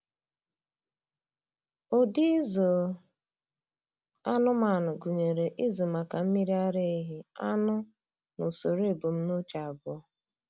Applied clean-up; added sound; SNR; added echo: none; none; none; none.